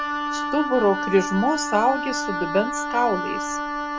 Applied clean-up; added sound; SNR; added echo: none; Wind instrument, woodwind instrument; 3 dB; none.